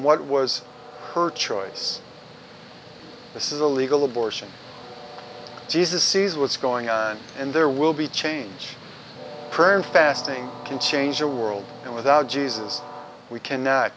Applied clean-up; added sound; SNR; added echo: none; Train; 16 dB; none.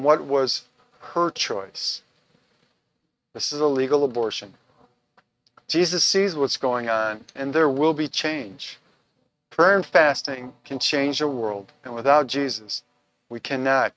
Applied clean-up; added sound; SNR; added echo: neural mask model RNNoise.